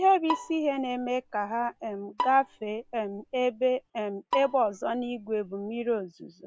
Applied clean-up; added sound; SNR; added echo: none; Bowed string instrument; 11 dB; none.